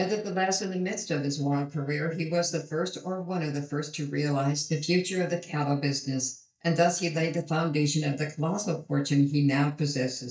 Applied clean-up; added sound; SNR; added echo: neural mask model DeepFilterNet 3.